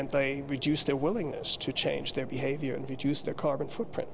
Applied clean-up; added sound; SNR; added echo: none; Drip; 11 dB; none.